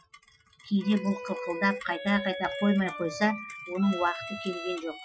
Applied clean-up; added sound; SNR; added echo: classical method Wiener filter.